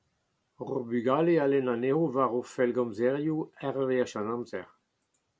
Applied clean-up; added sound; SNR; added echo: none; none; none; none.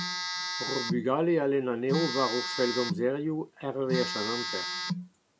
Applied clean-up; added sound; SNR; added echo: none; Telephone; 5 dB; none.